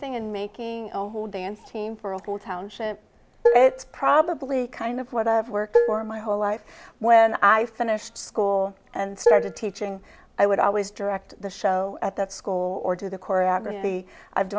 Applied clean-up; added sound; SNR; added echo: none; Dishes, pots, and pans; -1 dB; none.